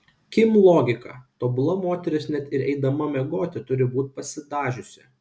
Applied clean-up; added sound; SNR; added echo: none; none; none; none.